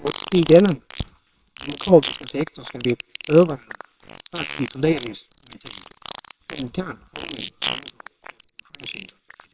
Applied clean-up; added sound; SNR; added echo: neural separator model SepFormer WHAMR!.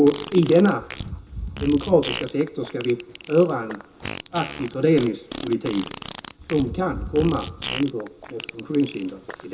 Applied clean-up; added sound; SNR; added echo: none; Fart; 12 dB; reverberation time 0.2 s.